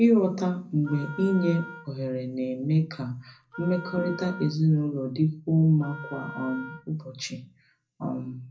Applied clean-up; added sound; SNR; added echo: none; Wind instrument, woodwind instrument; 17 dB; reverberation time 0.4 s.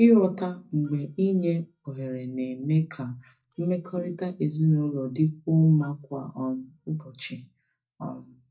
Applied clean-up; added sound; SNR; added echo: neural mask model DeepFilterNet 3.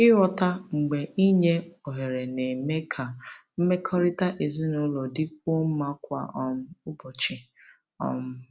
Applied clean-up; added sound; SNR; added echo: none; none; none; none.